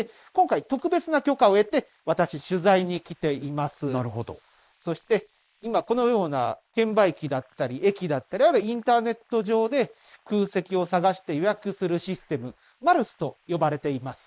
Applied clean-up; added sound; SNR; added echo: neural mask model Resemble Enhance denoiser.